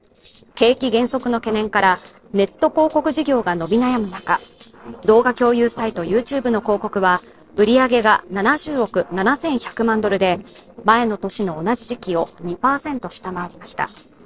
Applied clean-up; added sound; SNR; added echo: neural separator model SepFormer DNS4.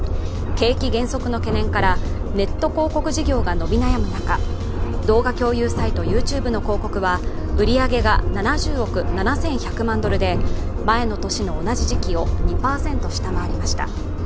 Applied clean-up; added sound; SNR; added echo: none; Subway, metro, underground; -2 dB; none.